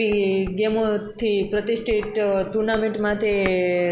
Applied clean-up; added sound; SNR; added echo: none; Dishes, pots, and pans; 17 dB; none.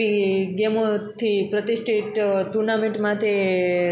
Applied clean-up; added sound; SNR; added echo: none; none; none; none.